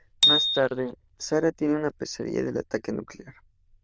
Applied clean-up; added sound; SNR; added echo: neural diffusion model UNIVERSE++.